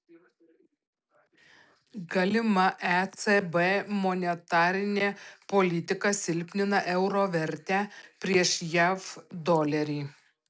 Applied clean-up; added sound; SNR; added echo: none; none; none; none.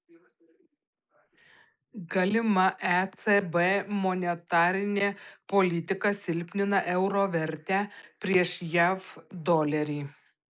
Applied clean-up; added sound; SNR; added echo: neural mask model Resemble Enhance denoiser.